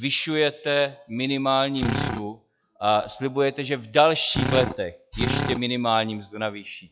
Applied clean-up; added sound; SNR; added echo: classical method log-MMSE.